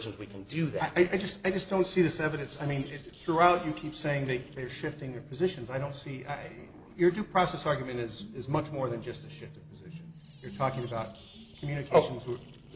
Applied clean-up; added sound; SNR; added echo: none; Sink (filling or washing) + Guitar; 19 dB; none.